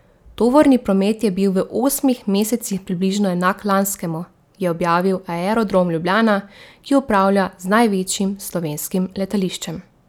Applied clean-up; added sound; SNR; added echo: none; none; none; none.